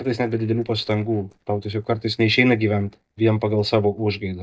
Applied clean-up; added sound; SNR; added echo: neural mask model DeepFilterNet 3.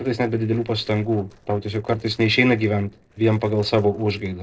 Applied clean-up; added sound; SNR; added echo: neural separator model SepFormer DNS4.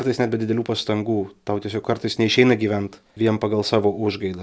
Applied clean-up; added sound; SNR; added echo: none; none; none; none.